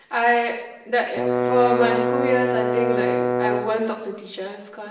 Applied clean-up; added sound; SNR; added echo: none; Bowed string instrument; -1 dB; reverberation time 0.9 s.